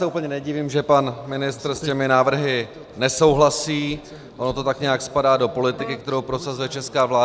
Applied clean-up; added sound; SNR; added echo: none; Wind instrument, woodwind instrument; 17 dB; none.